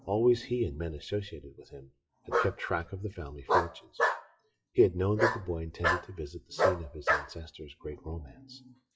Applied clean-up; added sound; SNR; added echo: classical method WPE with log-MMSE.